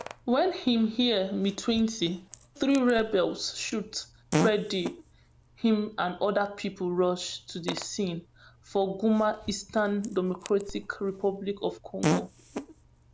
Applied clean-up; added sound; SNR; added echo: none; Fart; 9 dB; none.